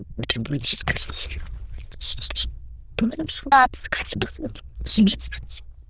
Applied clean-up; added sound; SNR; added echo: neural diffusion model UNIVERSE++.